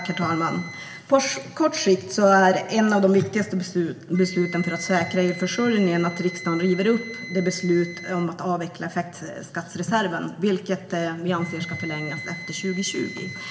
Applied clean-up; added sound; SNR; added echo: none; Wind instrument, woodwind instrument; 15 dB; reverberation time 1.3 s.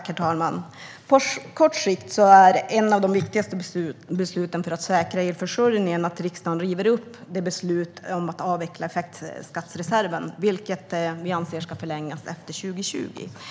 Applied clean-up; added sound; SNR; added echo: none; none; none; none.